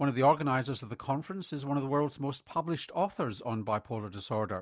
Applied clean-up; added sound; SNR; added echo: none; none; none; none.